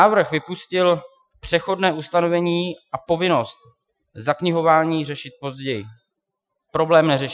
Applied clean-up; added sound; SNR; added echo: classical method Wiener filter.